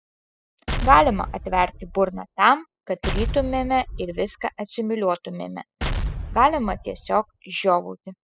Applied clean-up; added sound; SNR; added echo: classical method spectral subtraction.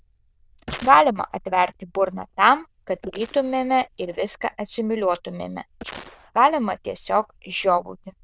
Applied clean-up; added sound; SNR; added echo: neural diffusion model UNIVERSE++.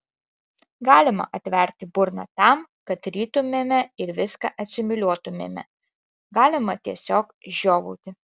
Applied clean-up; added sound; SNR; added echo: none; none; none; none.